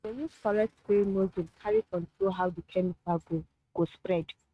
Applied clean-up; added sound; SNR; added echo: neural mask model RNNoise.